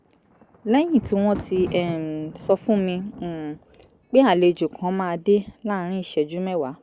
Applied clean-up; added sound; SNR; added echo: none; Thunder; 19 dB; none.